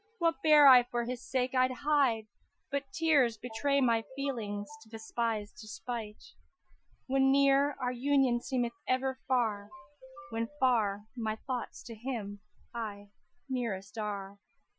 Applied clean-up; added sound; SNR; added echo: classical method Wiener filter.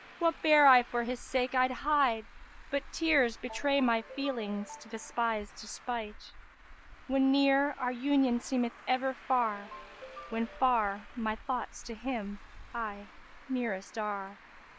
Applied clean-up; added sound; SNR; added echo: none; Ringtone + Traffic noise, roadway noise; 18 dB; none.